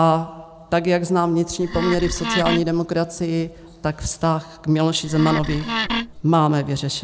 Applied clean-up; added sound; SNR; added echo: none; Wood; 5 dB; none.